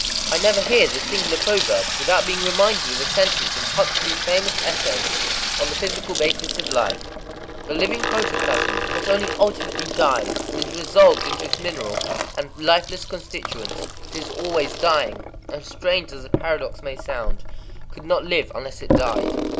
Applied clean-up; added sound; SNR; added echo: none; Sink (filling or washing) / Water tap, faucet; 2 dB; none.